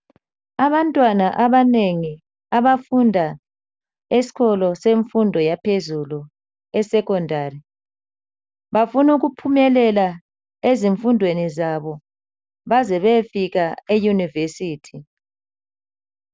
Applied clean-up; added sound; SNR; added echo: none; none; none; none.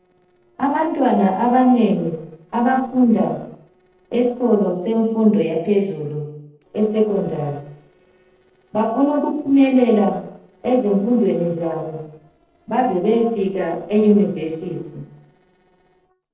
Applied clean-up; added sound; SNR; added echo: neural separator model SepFormer DNS4.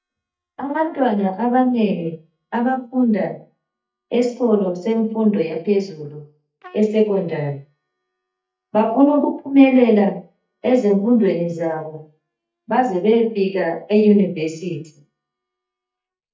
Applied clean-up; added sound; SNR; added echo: neural mask model DeepFilterNet 3.